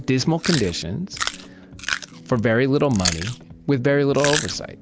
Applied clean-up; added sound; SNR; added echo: none; Chewing, mastication; 8 dB; none.